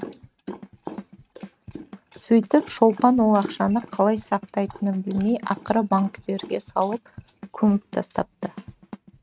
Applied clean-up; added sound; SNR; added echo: neural mask model RNNoise.